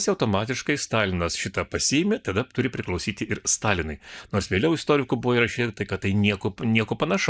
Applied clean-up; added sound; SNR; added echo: neural mask model Resemble Enhance denoiser.